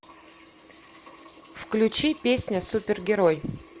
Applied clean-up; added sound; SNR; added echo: none; none; none; none.